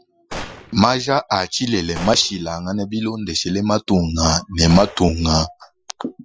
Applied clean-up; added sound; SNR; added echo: classical method Wiener filter.